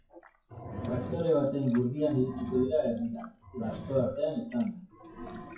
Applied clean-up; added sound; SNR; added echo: classical method WPE with log-MMSE.